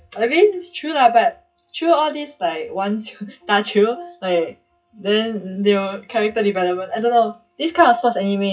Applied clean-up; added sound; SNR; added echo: classical method WPE with log-MMSE.